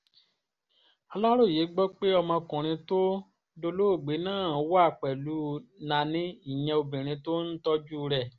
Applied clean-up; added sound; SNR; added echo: none; none; none; none.